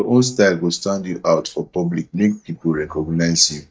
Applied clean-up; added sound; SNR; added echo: neural mask model DeepFilterNet 3.